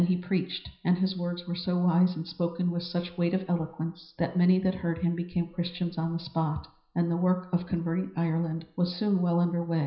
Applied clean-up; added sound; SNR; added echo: none; none; none; reverberation time 0.5 s.